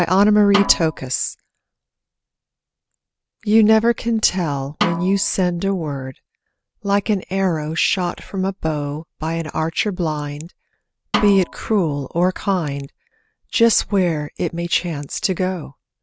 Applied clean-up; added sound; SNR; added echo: none; Snare drum; 8 dB; none.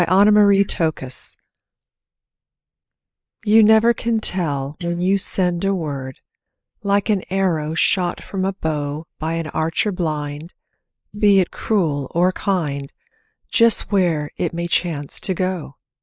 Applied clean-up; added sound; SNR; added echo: neural mask model Resemble Enhance denoiser.